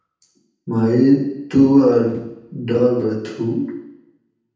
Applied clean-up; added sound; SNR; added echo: none; none; none; reverberation time 0.8 s.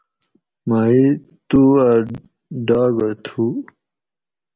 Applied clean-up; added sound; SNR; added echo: none; none; none; none.